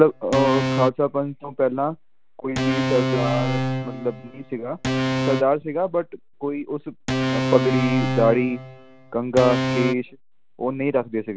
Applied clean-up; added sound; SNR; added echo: none; Organ; 3 dB; none.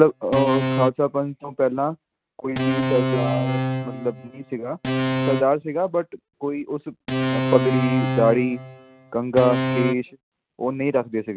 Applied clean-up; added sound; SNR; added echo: neural mask model RNNoise.